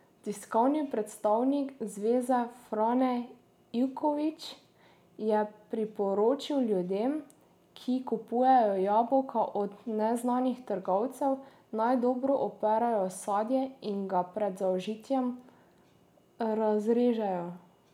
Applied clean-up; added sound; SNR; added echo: none; none; none; none.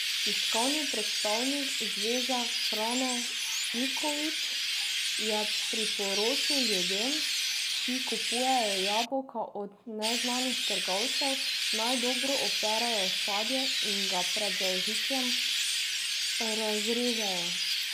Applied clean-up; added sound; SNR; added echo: none; Chirp, tweet; -4 dB; none.